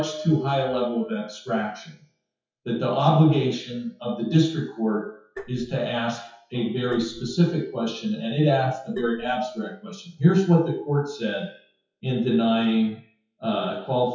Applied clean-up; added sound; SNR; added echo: classical method WPE with log-MMSE.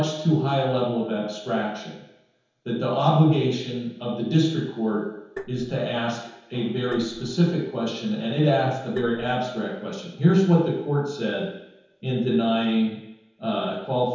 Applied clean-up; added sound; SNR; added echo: none; Tap; 16 dB; reverberation time 0.9 s.